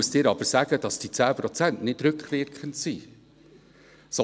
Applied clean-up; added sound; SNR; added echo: none; none; none; none.